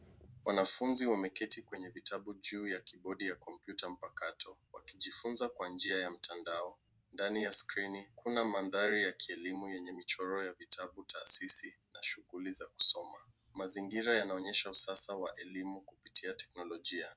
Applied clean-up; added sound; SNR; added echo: none; none; none; none.